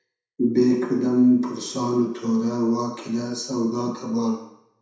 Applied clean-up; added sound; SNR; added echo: none; none; none; reverberation time 0.7 s.